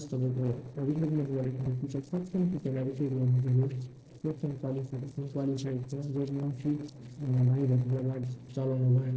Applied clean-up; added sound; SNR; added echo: neural separator model SepFormer DNS4.